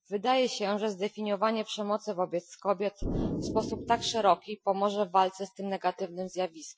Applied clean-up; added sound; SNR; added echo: classical method Wiener filter.